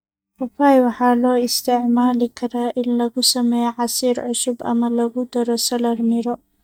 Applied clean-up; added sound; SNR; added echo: neural mask model DeepFilterNet 3.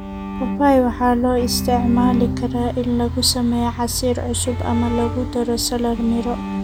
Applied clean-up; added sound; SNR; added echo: none; Bowed string instrument; 8 dB; none.